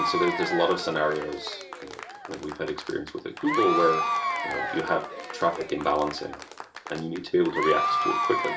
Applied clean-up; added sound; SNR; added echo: none; Applause / Crowd / Cheering; 2 dB; reverberation time 0.4 s.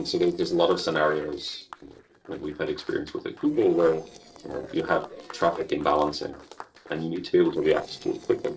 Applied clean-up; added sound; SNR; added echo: neural separator model SepFormer DNS4.